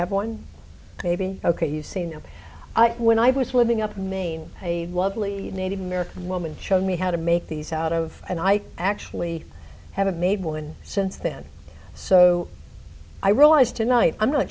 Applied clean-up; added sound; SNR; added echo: none; none; none; none.